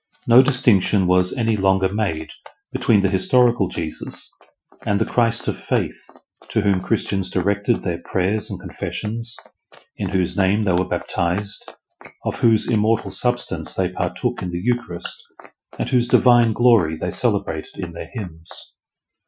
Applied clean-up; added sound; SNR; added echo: classical method Wiener filter.